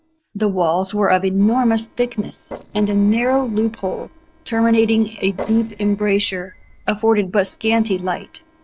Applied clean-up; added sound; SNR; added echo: neural separator model SepFormer DNS4.